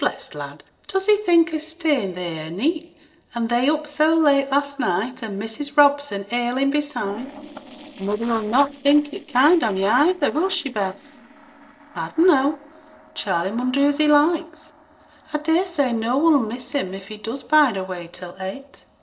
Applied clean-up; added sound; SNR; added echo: neural separator model SepFormer DNS4.